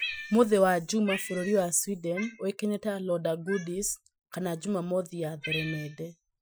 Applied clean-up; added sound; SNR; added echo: classical method Wiener filter.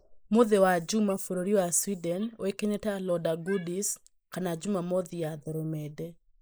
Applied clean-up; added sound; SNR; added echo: neural mask model Resemble Enhance denoiser.